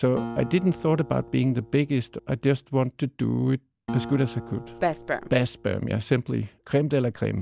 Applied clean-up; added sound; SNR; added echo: none; Acoustic guitar; 15 dB; none.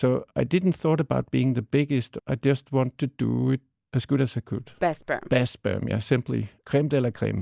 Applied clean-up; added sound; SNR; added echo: none; none; none; none.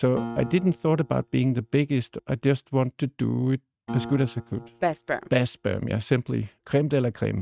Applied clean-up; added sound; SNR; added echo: neural mask model RNNoise.